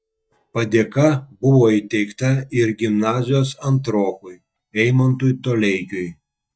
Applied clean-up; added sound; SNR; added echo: neural mask model DeepFilterNet 3.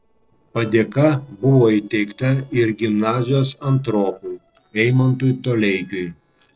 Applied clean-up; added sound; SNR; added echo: neural separator model SepFormer DNS4.